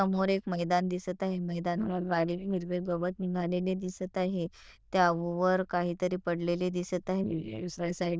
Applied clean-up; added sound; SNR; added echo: neural diffusion model UNIVERSE++.